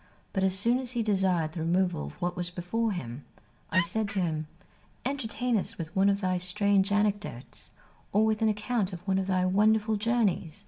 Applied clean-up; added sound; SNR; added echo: none; Wood; 6 dB; reverberation time 0.3 s.